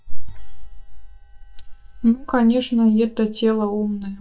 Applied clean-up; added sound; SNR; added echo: neural mask model DeepFilterNet 3.